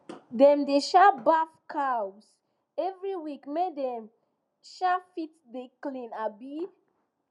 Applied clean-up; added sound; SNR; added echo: none; none; none; none.